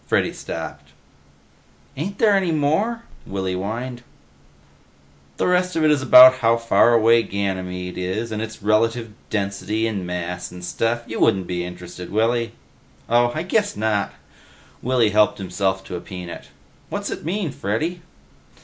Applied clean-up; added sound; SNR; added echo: none; none; none; none.